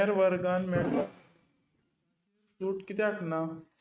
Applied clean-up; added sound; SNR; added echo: neural mask model RNNoise.